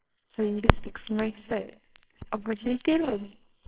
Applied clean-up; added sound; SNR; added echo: neural separator model SepFormer WHAMR!.